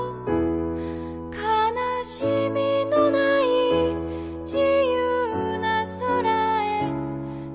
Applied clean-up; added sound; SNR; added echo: none; none; none; none.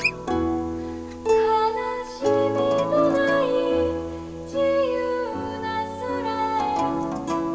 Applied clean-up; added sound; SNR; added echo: none; Acoustic guitar; 4 dB; reverberation time 2.0 s.